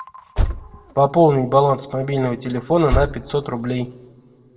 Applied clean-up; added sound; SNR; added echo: none; Car; 6 dB; reverberation time 1.0 s.